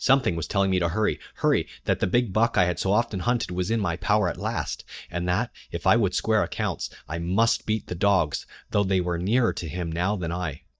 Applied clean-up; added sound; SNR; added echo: neural mask model DeepFilterNet 3.